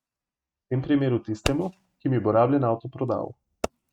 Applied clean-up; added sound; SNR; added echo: neural mask model RNNoise.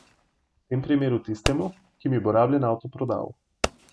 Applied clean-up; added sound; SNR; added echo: none; Fireworks; 10 dB; none.